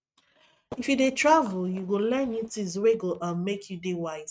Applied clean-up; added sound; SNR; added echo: neural mask model RNNoise.